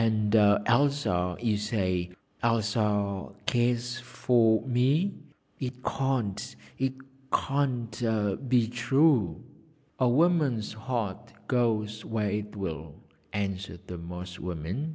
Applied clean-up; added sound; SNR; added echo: none; none; none; none.